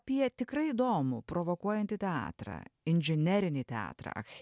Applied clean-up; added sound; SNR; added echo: none; none; none; none.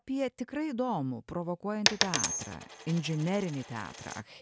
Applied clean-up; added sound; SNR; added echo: none; Coin (dropping); 1 dB; none.